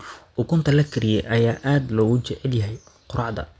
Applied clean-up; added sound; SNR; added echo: none; none; none; none.